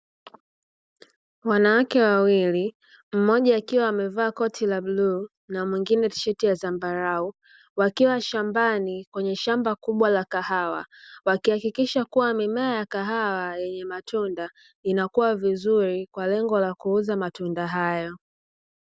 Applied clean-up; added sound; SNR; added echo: none; none; none; none.